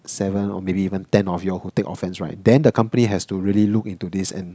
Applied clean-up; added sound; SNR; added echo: none; none; none; none.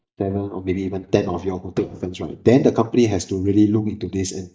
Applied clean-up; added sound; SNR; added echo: neural mask model DeepFilterNet 3.